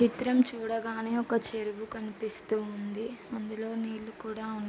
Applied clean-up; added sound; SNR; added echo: none; none; none; none.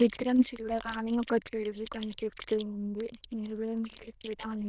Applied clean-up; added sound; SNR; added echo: neural diffusion model UNIVERSE++.